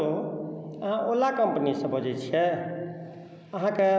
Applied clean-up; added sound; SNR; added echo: none; none; none; none.